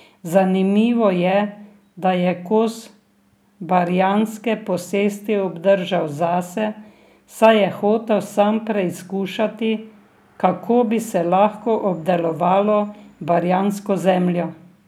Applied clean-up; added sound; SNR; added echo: none; none; none; none.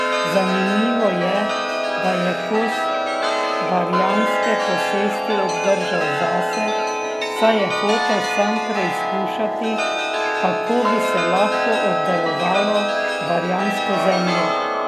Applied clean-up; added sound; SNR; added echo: none; Chime; -2 dB; none.